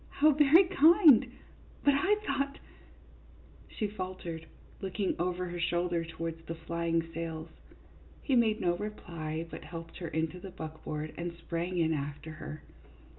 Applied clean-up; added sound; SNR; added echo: none; none; none; none.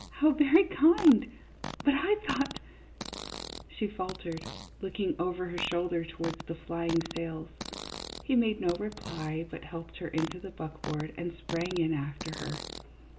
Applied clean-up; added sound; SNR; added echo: none; Fart; 13 dB; none.